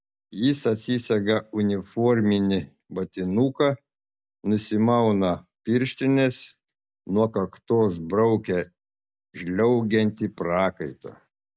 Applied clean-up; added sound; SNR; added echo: none; none; none; none.